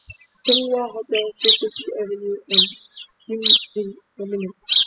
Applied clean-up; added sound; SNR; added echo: classical method spectral subtraction.